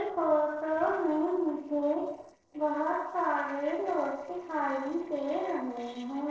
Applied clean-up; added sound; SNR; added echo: neural separator model SepFormer DNS4.